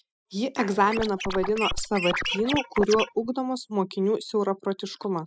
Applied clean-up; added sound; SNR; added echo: classical method spectral subtraction.